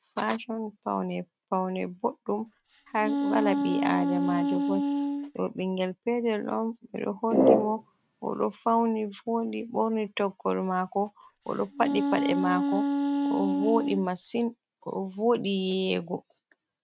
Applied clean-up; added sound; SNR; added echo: neural mask model RNNoise.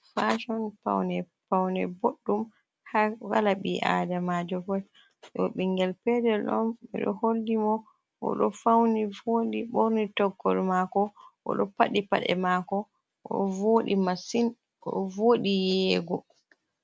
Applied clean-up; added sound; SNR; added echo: none; none; none; none.